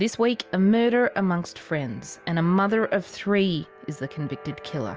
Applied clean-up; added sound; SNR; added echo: none; none; none; none.